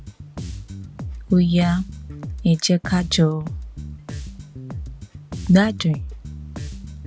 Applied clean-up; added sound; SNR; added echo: none; Bass guitar; 10 dB; none.